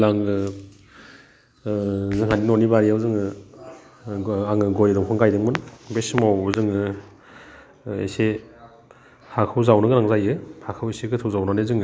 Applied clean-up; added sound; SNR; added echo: none; none; none; none.